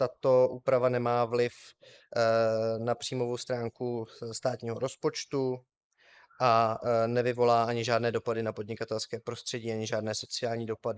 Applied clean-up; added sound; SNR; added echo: neural mask model Resemble Enhance denoiser.